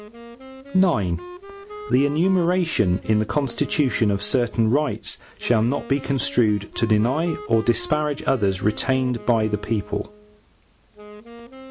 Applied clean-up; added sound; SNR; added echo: none; Wind instrument, woodwind instrument; 17 dB; none.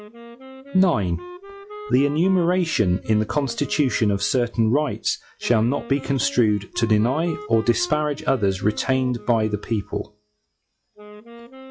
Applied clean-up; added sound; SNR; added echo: classical method log-MMSE.